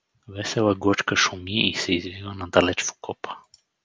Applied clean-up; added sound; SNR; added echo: none; none; none; none.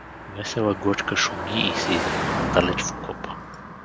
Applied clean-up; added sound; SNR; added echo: none; Car passing by; 3 dB; none.